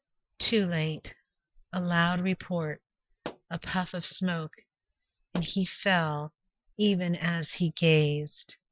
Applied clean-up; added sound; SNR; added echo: classical method Wiener filter.